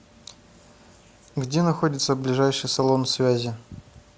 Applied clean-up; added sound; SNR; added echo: none; none; none; none.